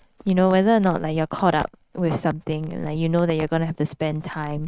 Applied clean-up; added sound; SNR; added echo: neural mask model RNNoise.